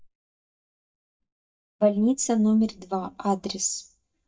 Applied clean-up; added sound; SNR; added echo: neural mask model DeepFilterNet 3.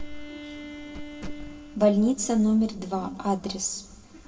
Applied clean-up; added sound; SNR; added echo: neural separator model SepFormer DNS4.